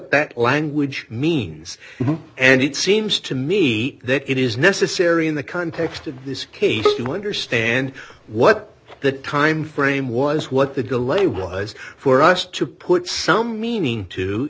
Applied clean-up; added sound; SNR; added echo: none; Bowed string instrument; 6 dB; none.